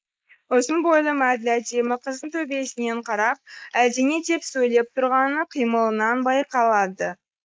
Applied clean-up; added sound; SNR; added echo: neural mask model Resemble Enhance denoiser.